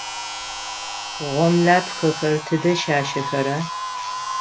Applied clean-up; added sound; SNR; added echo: none; Domestic sounds, home sounds + Wind; 7 dB; none.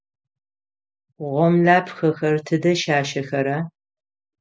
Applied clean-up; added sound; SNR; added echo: none; none; none; none.